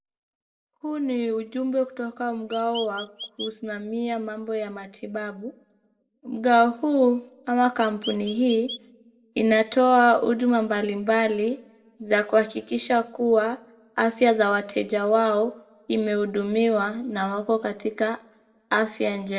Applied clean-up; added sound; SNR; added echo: none; Chirp, tweet; 13 dB; reverberation time 0.4 s.